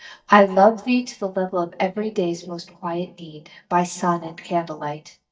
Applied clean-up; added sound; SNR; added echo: neural mask model DeepFilterNet 3.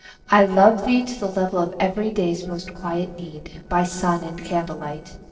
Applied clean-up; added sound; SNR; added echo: neural separator model SepFormer DNS4.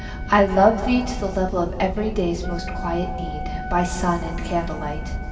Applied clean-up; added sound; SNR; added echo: none; Wind instrument, woodwind instrument; 16 dB; reverberation time 2.2 s.